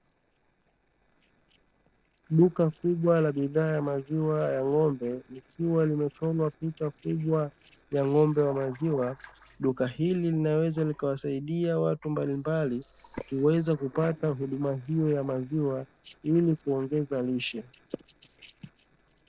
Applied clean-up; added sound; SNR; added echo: neural separator model SepFormer DNS4.